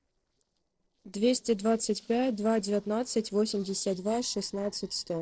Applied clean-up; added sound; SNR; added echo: neural separator model SepFormer DNS4.